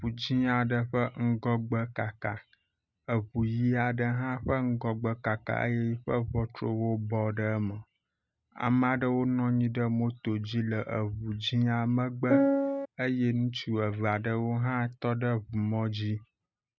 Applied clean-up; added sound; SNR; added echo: neural mask model RNNoise.